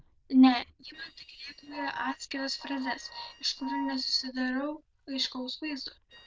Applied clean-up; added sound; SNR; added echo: neural diffusion model UNIVERSE++.